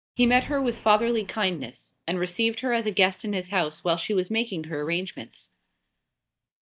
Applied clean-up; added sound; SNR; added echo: neural mask model DeepFilterNet 3.